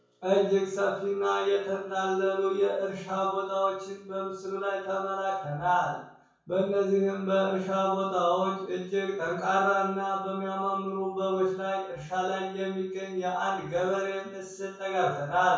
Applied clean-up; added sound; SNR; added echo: none; none; none; reverberation time 0.6 s.